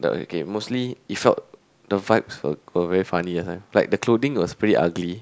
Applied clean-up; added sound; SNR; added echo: none; none; none; none.